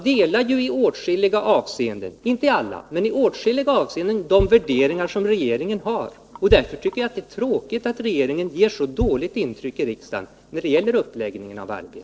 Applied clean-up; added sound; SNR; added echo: neural separator model SepFormer DNS4.